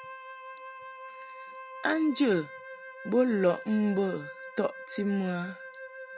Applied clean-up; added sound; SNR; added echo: none; Wind instrument, woodwind instrument; 13 dB; none.